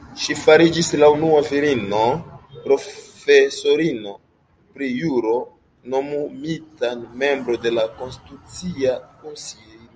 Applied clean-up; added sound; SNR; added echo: none; none; none; none.